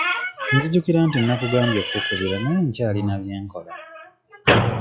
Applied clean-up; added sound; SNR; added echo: classical method log-MMSE.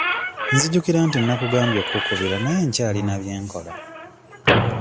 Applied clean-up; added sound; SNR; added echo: none; Squeak / Slam; 2 dB; none.